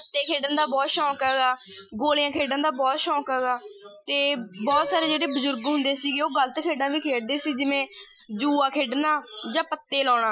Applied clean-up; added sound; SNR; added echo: classical method Wiener filter.